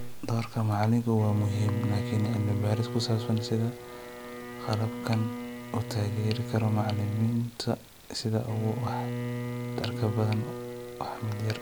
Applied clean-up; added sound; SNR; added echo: none; Bowed string instrument; 7 dB; none.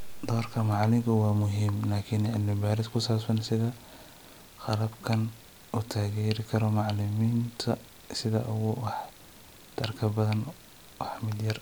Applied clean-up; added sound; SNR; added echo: none; none; none; none.